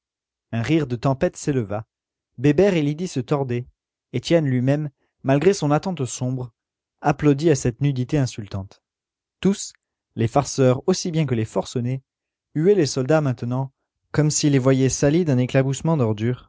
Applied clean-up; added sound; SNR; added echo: none; none; none; none.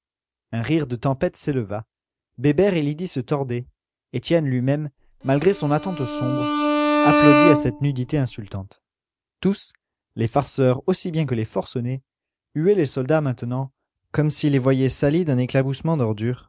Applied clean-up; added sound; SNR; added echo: none; Bowed string instrument; -1 dB; none.